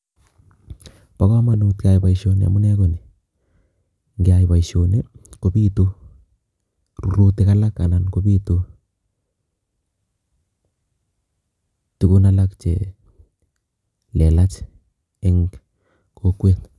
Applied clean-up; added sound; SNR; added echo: none; none; none; none.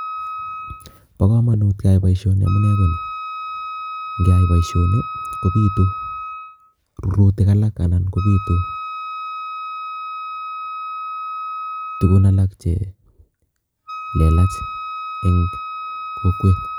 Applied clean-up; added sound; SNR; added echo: none; Wind instrument, woodwind instrument; 11 dB; none.